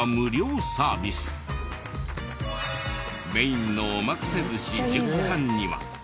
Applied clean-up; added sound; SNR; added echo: none; none; none; none.